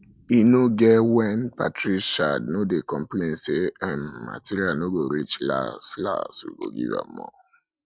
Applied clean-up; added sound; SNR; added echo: none; none; none; none.